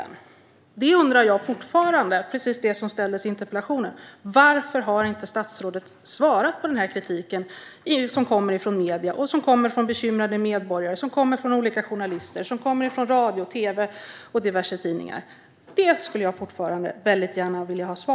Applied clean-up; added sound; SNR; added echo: none; none; none; none.